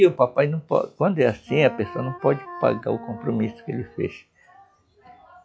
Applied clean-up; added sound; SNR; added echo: classical method log-MMSE.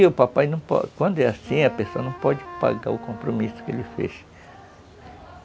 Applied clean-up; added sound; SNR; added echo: none; Wind instrument, woodwind instrument; 15 dB; none.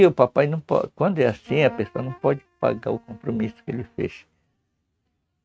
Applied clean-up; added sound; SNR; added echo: neural mask model RNNoise.